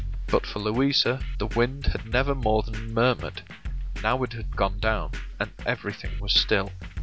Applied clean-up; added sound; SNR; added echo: none; Drum kit; 5 dB; none.